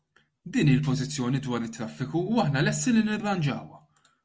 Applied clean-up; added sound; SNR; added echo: none; none; none; none.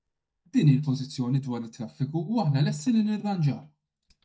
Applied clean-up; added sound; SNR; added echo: neural mask model DeepFilterNet 3.